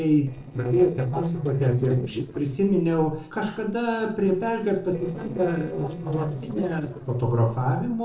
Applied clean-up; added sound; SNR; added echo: neural separator model SepFormer DNS4.